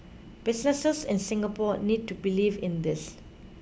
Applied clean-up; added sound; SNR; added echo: none; none; none; none.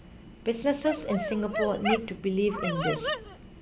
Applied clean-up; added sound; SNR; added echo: none; Dog; 4 dB; none.